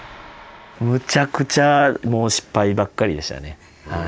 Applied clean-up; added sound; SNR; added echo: none; none; none; none.